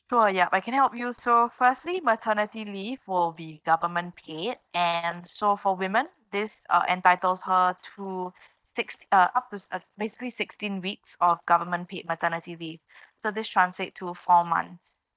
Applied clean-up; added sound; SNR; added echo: neural mask model DeepFilterNet 3.